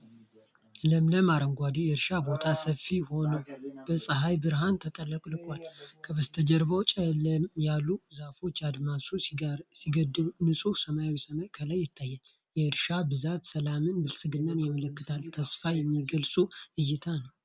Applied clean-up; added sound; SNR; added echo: none; none; none; none.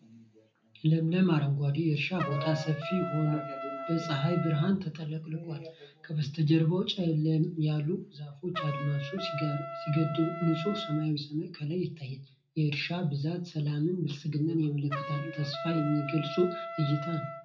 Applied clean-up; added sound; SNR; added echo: none; Trumpet; 11 dB; reverberation time 0.3 s.